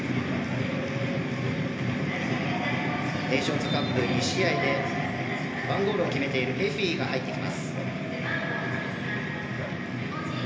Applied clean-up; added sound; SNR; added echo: none; Bark; 20 dB; reverberation time 1.4 s.